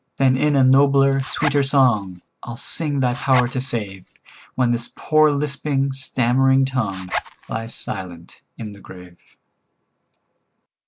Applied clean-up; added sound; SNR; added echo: none; Zipper (clothing); 10 dB; none.